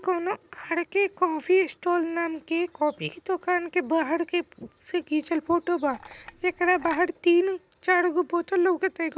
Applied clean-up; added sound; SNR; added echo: none; Chink, clink; 18 dB; none.